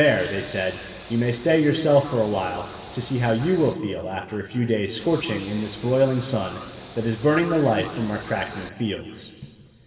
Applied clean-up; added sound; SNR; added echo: none; Train; 18 dB; reverberation time 2.0 s.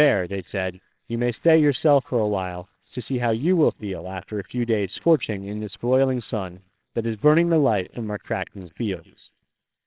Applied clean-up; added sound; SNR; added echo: neural separator model SepFormer WHAMR!.